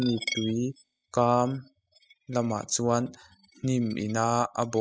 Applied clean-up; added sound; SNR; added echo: classical method spectral subtraction.